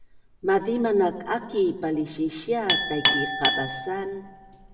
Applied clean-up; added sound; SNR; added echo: none; Chink, clink; 0 dB; reverberation time 1.0 s.